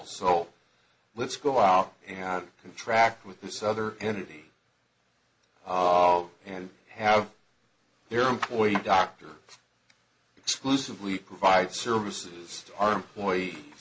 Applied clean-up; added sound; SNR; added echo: none; none; none; none.